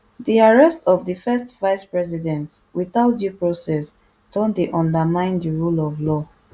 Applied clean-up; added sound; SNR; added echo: none; none; none; none.